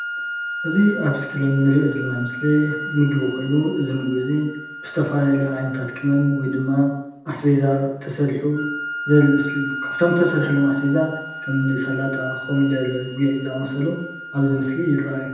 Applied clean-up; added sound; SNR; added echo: none; Wind instrument, woodwind instrument; 11 dB; reverberation time 0.8 s.